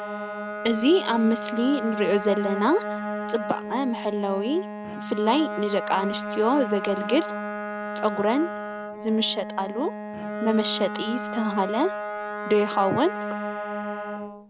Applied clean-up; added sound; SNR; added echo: none; Bowed string instrument + Wind instrument, woodwind instrument; 6 dB; none.